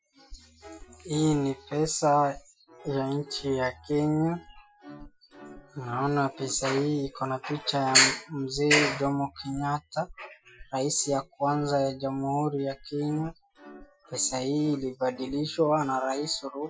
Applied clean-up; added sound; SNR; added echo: classical method Wiener filter.